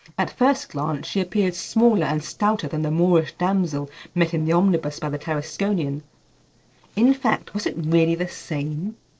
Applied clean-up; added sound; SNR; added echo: neural separator model SepFormer DNS4.